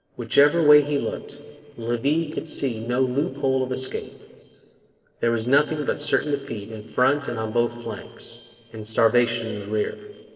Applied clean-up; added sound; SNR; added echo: neural separator model SepFormer DNS4.